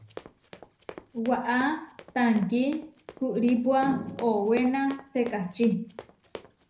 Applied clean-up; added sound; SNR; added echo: none; Run; 18 dB; reverberation time 0.5 s.